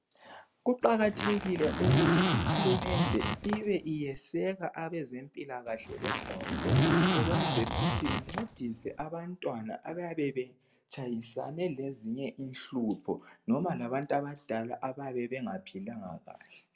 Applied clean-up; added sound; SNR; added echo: none; Zipper (clothing); -4 dB; none.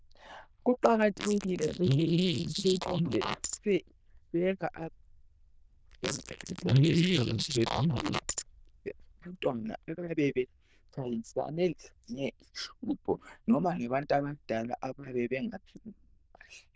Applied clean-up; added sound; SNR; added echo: neural diffusion model UNIVERSE++.